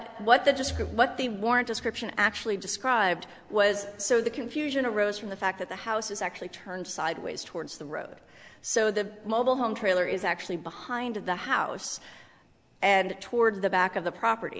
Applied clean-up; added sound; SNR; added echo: none; none; none; none.